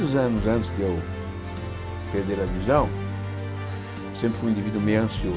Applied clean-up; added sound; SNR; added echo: none; Musical instrument; 5 dB; none.